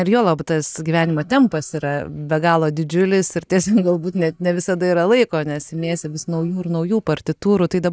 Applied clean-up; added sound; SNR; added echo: neural mask model DeepFilterNet 3.